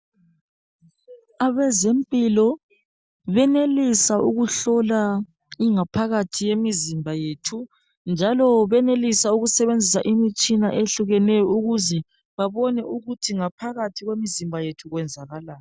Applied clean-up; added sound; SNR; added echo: none; none; none; none.